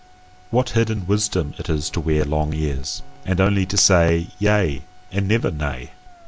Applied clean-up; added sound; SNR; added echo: none; none; none; none.